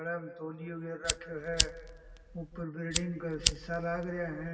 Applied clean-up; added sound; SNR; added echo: none; Fire; -2 dB; reverberation time 1.9 s.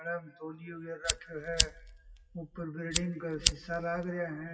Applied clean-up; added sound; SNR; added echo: classical method WPE with log-MMSE.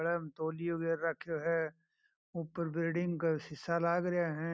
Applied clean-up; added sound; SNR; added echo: none; none; none; none.